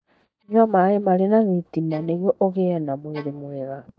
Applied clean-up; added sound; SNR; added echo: neural mask model DeepFilterNet 3.